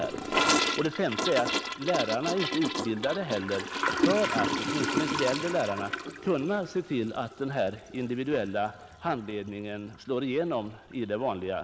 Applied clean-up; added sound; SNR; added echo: none; Toilet flush / Gurgling; 2 dB; none.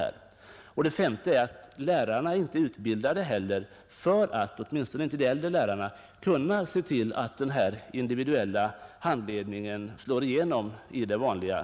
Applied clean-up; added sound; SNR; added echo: none; none; none; none.